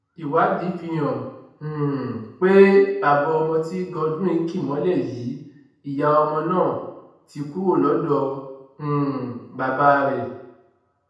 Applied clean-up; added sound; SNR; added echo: none; none; none; reverberation time 0.8 s.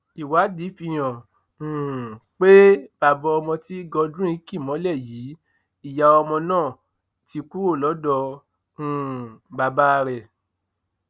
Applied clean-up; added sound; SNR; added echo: none; none; none; none.